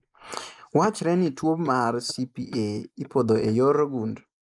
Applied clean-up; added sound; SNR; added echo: neural mask model Resemble Enhance denoiser.